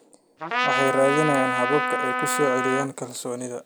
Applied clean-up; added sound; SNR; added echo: none; Trumpet; 0 dB; none.